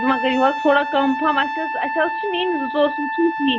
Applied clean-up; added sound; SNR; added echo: none; Trumpet; 5 dB; none.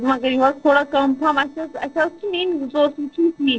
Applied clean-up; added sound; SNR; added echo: neural separator model SepFormer DNS4.